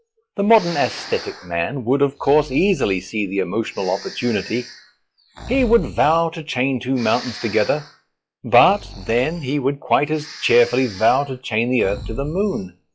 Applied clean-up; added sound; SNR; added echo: classical method log-MMSE.